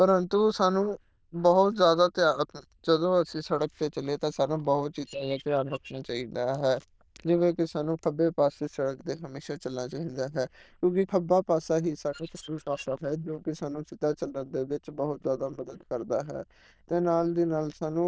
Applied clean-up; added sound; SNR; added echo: neural diffusion model UNIVERSE++.